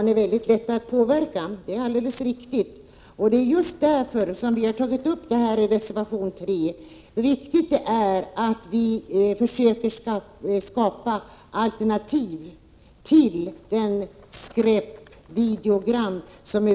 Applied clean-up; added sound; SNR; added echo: none; none; none; none.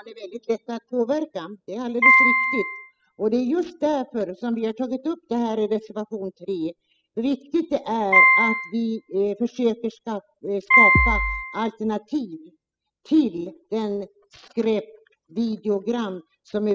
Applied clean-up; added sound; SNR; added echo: classical method spectral subtraction.